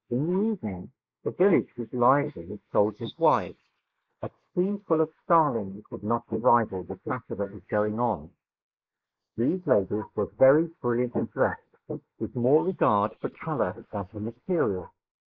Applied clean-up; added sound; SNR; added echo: neural mask model Resemble Enhance denoiser.